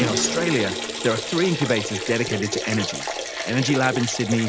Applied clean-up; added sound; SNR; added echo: none; Liquid + Drum; 4 dB; none.